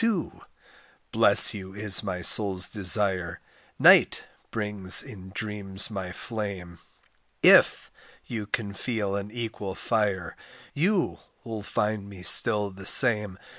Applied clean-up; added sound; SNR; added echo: none; none; none; none.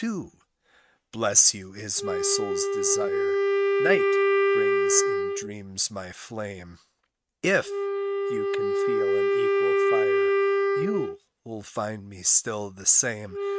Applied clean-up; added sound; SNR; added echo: neural mask model RNNoise.